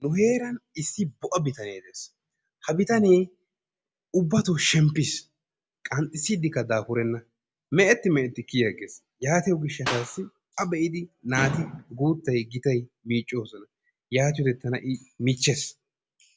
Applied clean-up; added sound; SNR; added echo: none; Clapping; 6 dB; none.